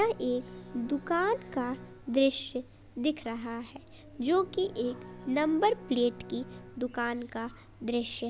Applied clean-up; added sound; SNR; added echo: none; Bowed string instrument; 18 dB; none.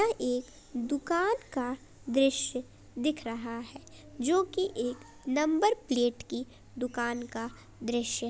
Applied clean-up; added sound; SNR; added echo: none; none; none; none.